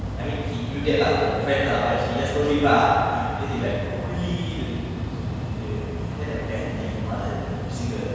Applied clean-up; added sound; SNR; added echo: none; Mechanical fan; 3 dB; reverberation time 1.9 s.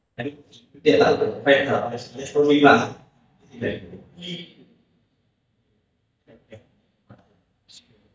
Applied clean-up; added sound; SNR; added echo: neural mask model DeepFilterNet 3.